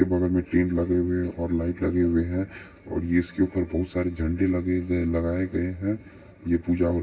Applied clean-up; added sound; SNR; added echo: none; none; none; reverberation time 2.0 s.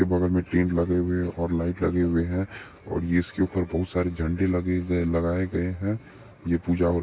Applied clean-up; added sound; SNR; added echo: none; none; none; none.